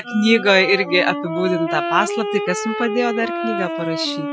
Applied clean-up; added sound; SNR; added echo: classical method Wiener filter.